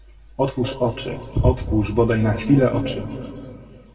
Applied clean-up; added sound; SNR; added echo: none; none; none; reverberation time 2.5 s.